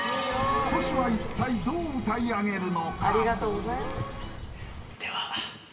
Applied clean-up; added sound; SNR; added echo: none; Bird; 8 dB; reverberation time 2.8 s.